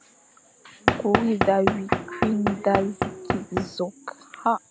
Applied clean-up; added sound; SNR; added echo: none; Knock / Wood; 0 dB; none.